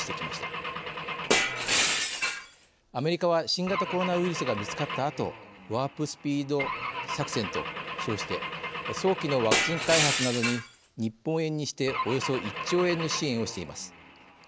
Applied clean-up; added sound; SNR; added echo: none; Glass / Engine / Car; 2 dB; none.